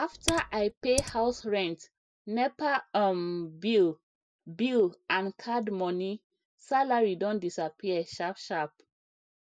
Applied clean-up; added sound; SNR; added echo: neural mask model Resemble Enhance denoiser.